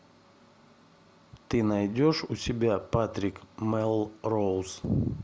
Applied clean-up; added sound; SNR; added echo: none; none; none; none.